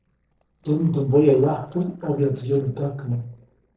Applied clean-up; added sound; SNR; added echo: neural separator model SepFormer DNS4.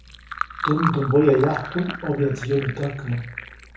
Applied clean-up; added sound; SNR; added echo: none; Fill (with liquid); 9 dB; reverberation time 0.7 s.